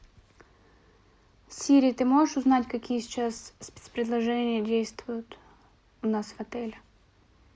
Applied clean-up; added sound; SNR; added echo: none; none; none; none.